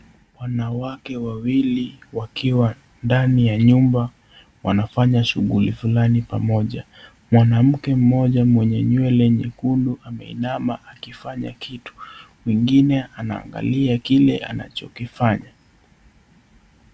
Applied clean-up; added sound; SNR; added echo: none; none; none; none.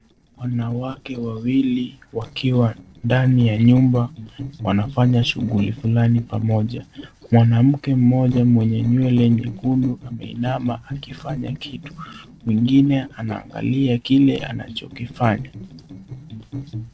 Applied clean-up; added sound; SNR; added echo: neural separator model SepFormer DNS4.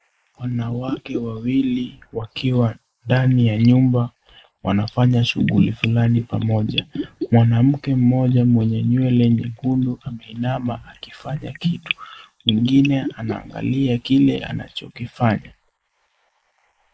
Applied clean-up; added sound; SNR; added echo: neural mask model Resemble Enhance denoiser.